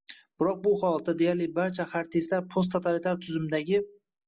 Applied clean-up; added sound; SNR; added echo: none; none; none; none.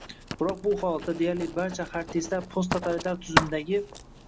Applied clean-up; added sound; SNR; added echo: none; Writing; 4 dB; none.